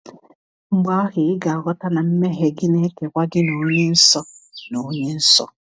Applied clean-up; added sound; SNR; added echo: none; Bird; 13 dB; none.